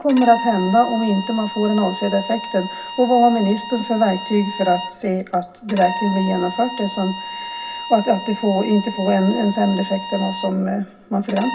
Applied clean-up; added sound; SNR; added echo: none; Bowed string instrument; 11 dB; reverberation time 0.4 s.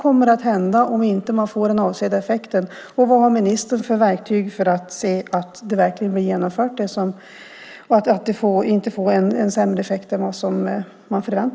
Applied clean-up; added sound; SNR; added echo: none; none; none; none.